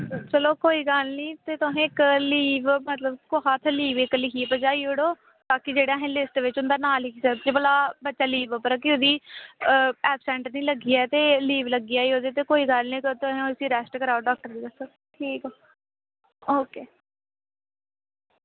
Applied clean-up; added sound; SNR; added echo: none; none; none; none.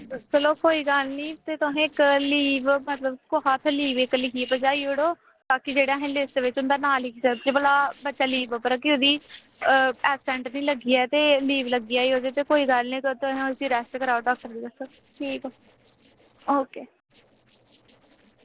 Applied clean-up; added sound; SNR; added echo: neural separator model SepFormer DNS4.